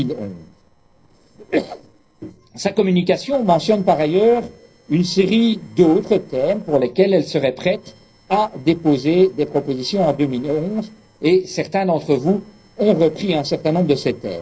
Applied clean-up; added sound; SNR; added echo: neural separator model SepFormer DNS4.